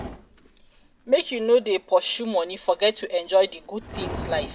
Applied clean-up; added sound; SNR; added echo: none; Livestock, farm animals, working animals; 16 dB; none.